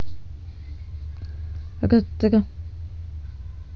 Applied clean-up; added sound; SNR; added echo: none; none; none; none.